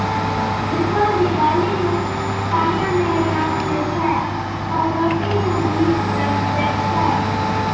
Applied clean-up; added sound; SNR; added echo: none; Domestic sounds, home sounds; -1 dB; reverberation time 0.9 s.